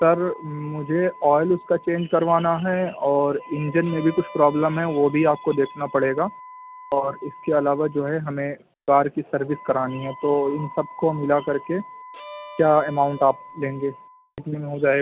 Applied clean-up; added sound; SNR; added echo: none; Bowed string instrument + Wind instrument, woodwind instrument; 19 dB; none.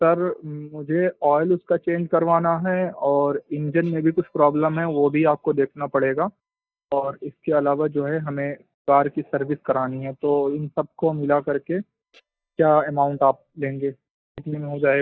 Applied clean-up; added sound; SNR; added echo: neural mask model DeepFilterNet 3.